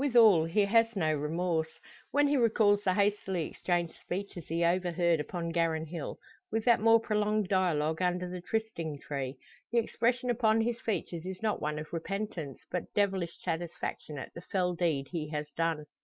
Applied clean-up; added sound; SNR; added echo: none; none; none; none.